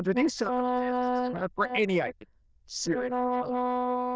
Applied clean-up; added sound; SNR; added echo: neural diffusion model UNIVERSE++.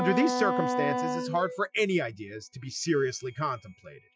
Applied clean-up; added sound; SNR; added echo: classical method Wiener filter.